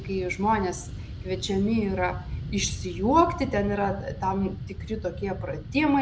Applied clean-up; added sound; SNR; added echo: none; Fixed-wing aircraft, airplane; 9 dB; none.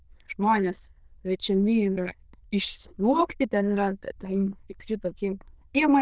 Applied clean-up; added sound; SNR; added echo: neural diffusion model UNIVERSE++.